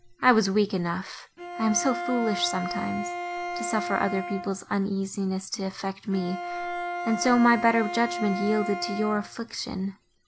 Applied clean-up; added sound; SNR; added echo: none; Bowed string instrument; 8 dB; none.